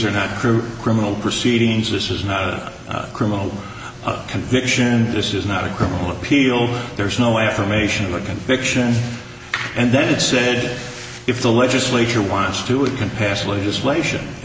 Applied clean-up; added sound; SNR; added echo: none; none; none; none.